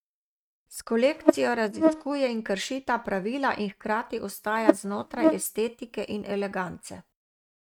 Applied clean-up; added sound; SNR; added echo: neural mask model RNNoise.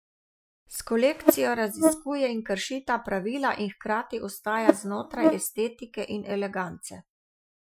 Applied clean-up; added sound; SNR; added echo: classical method Wiener filter.